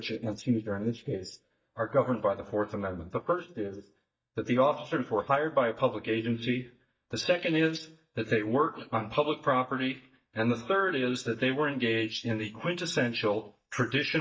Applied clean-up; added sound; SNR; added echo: neural mask model DeepFilterNet 3.